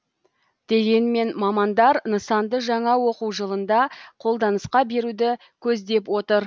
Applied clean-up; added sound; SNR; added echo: none; none; none; none.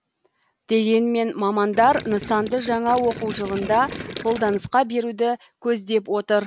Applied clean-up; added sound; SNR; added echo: none; Gurgling; 12 dB; none.